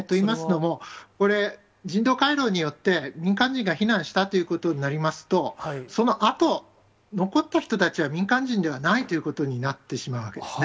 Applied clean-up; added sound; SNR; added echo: none; none; none; none.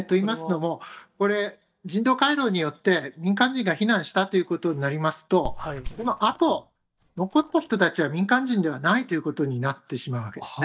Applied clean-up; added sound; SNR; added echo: neural mask model DeepFilterNet 3.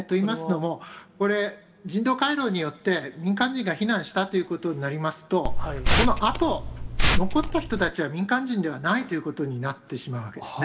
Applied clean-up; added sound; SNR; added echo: none; Liquid; -4 dB; reverberation time 2.2 s.